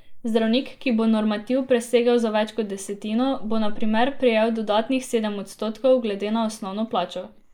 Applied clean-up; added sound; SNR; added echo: neural mask model Resemble Enhance denoiser.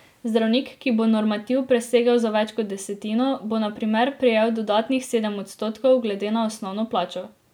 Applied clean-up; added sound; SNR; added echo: none; none; none; none.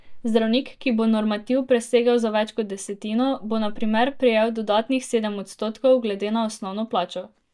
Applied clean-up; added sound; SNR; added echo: neural mask model DeepFilterNet 3.